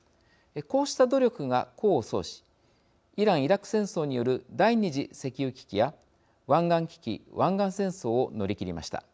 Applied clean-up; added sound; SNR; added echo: none; none; none; none.